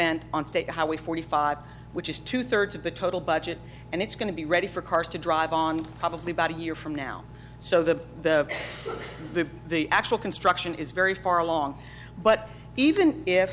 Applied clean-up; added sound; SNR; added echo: none; Engine; 17 dB; none.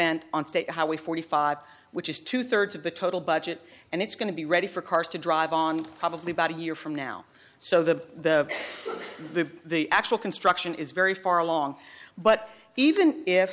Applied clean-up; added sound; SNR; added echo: none; none; none; none.